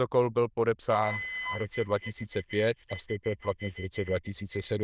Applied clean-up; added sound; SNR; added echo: neural diffusion model UNIVERSE++.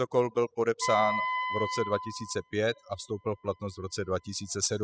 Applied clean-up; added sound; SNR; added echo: classical method spectral subtraction.